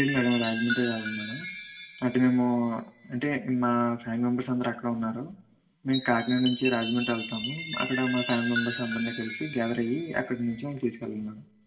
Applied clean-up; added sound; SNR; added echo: none; Chime; 10 dB; reverberation time 0.5 s.